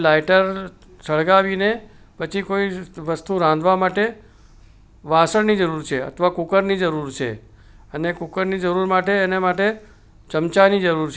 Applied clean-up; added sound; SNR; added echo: none; none; none; none.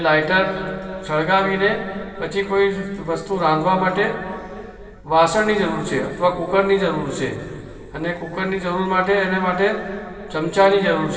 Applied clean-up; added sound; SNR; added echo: none; none; none; reverberation time 2.5 s.